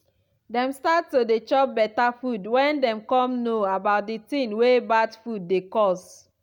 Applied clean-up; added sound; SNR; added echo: none; none; none; none.